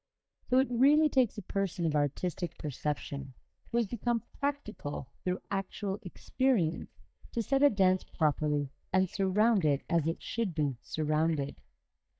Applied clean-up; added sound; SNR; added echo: neural mask model DeepFilterNet 3.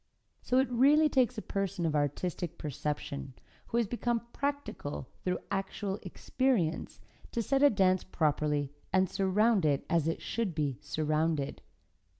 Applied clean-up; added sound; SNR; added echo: none; none; none; none.